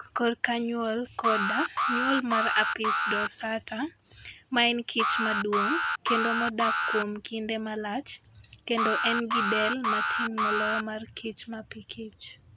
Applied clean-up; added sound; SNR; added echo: none; Alarm; -1 dB; none.